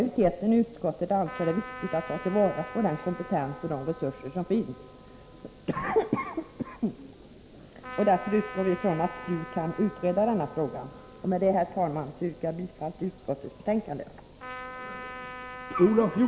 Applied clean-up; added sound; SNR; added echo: none; Trumpet; 16 dB; none.